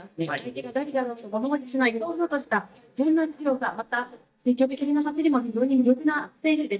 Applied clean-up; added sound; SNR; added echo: neural mask model DeepFilterNet 3.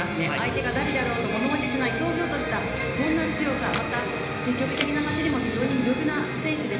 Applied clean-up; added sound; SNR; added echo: none; Camera; 12 dB; reverberation time 1.0 s.